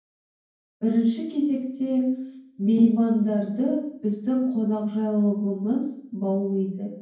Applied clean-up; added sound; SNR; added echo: none; none; none; reverberation time 0.9 s.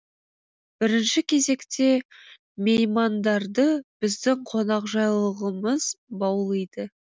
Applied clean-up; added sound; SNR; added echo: none; none; none; none.